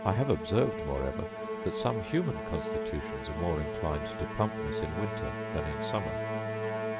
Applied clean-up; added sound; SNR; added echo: none; Musical instrument; 2 dB; none.